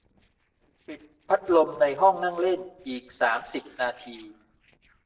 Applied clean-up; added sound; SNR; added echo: neural separator model SepFormer DNS4.